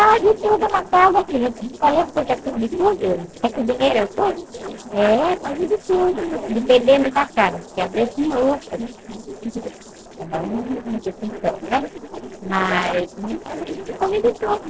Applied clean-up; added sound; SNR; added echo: neural separator model SepFormer DNS4.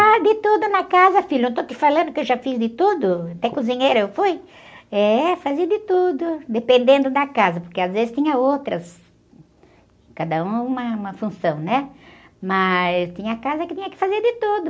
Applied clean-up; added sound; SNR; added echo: none; none; none; none.